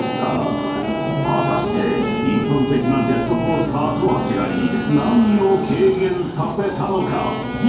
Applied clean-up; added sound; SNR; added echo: none; Wind instrument, woodwind instrument; 8 dB; reverberation time 2.4 s.